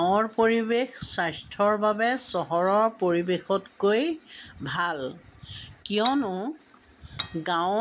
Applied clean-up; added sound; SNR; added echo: none; Cutlery, silverware / Dishes, pots, and pans; 11 dB; none.